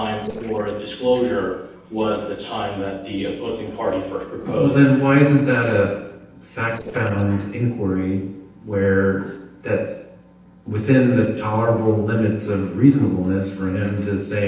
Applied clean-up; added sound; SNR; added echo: neural separator model SepFormer DNS4.